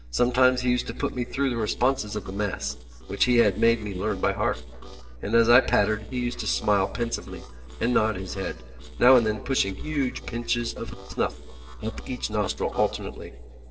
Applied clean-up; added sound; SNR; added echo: neural separator model SepFormer DNS4.